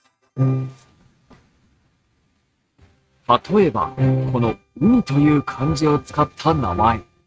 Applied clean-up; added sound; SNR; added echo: neural mask model RNNoise.